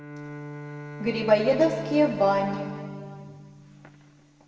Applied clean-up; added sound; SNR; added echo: none; Bowed string instrument; 12 dB; reverberation time 2.0 s.